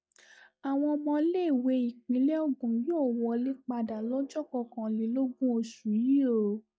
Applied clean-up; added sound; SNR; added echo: neural mask model DeepFilterNet 3.